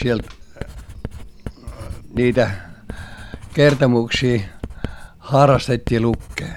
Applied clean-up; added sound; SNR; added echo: none; Writing; 12 dB; none.